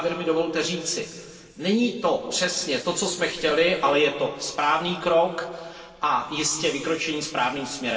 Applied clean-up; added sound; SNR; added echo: none; none; none; reverberation time 2.3 s.